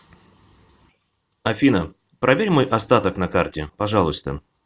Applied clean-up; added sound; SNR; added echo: none; none; none; none.